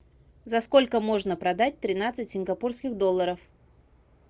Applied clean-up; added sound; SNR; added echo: none; none; none; none.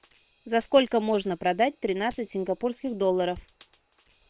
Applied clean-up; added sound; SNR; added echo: neural separator model SepFormer WHAM!.